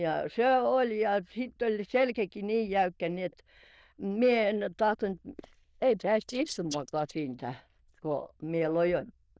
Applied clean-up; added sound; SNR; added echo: neural diffusion model UNIVERSE++.